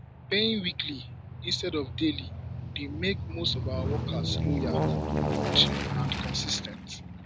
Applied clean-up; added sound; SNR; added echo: none; Aircraft; -1 dB; none.